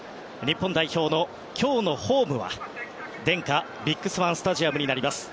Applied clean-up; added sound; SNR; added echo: none; none; none; none.